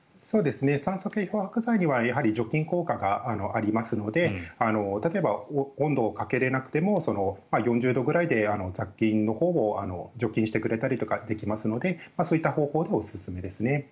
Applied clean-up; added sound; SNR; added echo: none; none; none; none.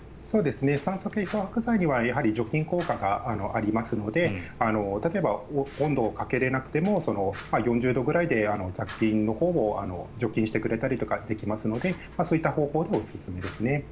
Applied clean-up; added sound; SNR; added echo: none; Fire; 17 dB; none.